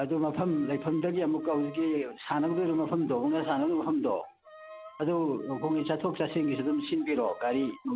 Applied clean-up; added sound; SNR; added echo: none; Bowed string instrument; 20 dB; none.